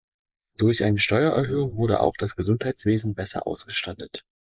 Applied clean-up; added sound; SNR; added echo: neural mask model Resemble Enhance denoiser.